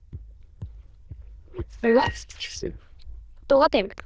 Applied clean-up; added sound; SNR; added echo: neural diffusion model UNIVERSE++.